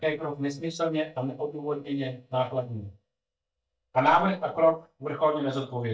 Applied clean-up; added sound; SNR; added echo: neural mask model DeepFilterNet 3.